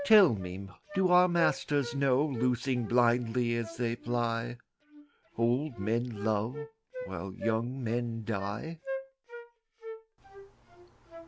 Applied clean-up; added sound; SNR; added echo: none; Wind instrument, woodwind instrument; 13 dB; none.